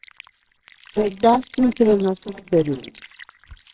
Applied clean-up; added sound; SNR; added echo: neural separator model SepFormer WHAMR!.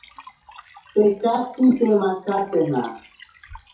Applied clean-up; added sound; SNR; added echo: classical method WPE with log-MMSE.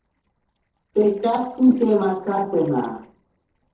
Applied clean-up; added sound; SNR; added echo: neural separator model SepFormer DNS4.